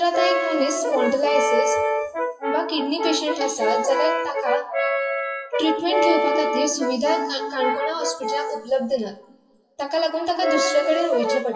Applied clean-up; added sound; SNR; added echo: classical method WPE with log-MMSE.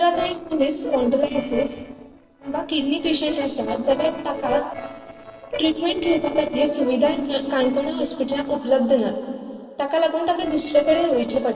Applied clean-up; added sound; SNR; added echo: neural separator model SepFormer DNS4.